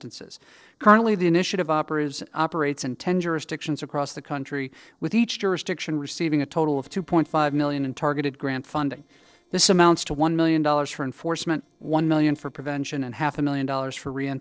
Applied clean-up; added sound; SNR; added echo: neural separator model SepFormer DNS4.